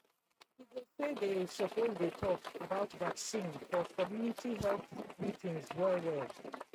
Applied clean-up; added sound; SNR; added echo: neural mask model RNNoise.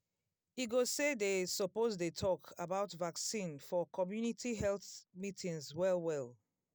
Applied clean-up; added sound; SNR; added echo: none; none; none; none.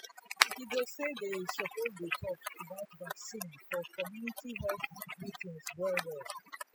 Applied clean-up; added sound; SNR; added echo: classical method spectral subtraction.